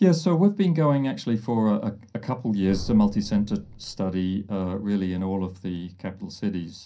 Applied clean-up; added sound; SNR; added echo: none; Drum; 16 dB; reverberation time 0.3 s.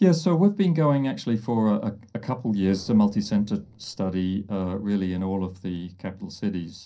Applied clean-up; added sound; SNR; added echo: neural separator model SepFormer DNS4.